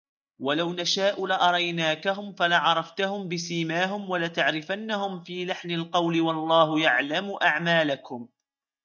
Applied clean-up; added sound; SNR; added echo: neural mask model DeepFilterNet 3.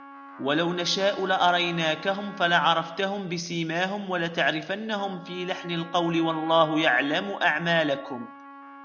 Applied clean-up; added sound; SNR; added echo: none; Trumpet; 18 dB; none.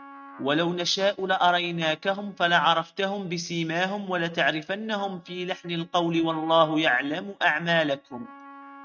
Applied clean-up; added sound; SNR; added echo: neural mask model RNNoise.